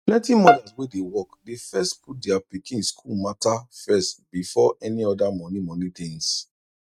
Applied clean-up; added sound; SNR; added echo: neural mask model RNNoise.